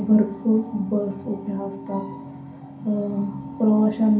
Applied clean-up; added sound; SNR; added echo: none; none; none; reverberation time 0.5 s.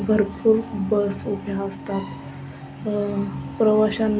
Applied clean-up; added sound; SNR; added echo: none; none; none; none.